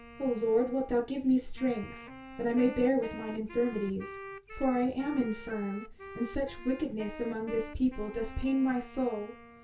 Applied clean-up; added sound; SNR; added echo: none; Wind instrument, woodwind instrument; 16 dB; reverberation time 0.2 s.